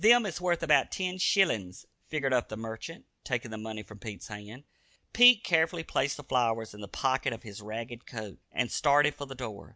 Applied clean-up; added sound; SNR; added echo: none; none; none; none.